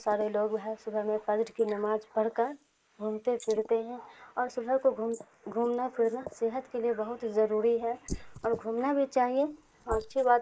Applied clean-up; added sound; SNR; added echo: neural mask model Resemble Enhance denoiser.